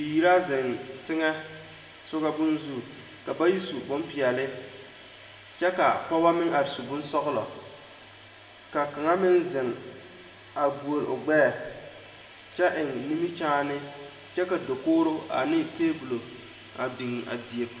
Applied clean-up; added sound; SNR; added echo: none; none; none; reverberation time 1.2 s.